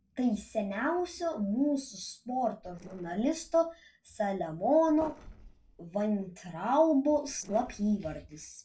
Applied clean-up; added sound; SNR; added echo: neural separator model SepFormer DNS4.